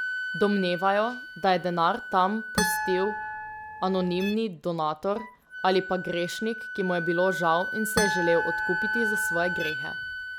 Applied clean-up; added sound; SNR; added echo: none; Wind instrument, woodwind instrument + Harp; 4 dB; none.